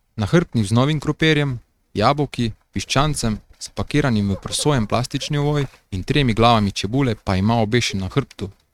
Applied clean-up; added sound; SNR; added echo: neural mask model RNNoise.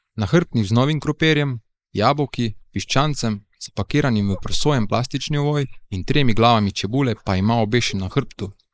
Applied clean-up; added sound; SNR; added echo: neural mask model Resemble Enhance denoiser.